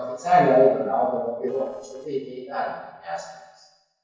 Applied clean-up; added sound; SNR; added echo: neural separator model SepFormer DNS4.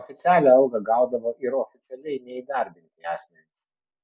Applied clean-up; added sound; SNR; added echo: none; none; none; none.